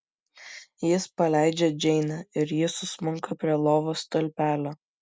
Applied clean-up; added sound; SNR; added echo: none; none; none; none.